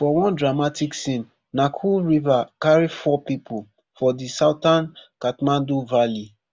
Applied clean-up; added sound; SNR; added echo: none; none; none; none.